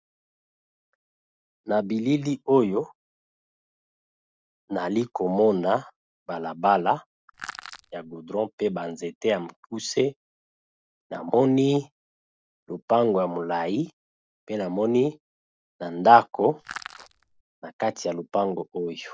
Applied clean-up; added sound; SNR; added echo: neural separator model SepFormer DNS4.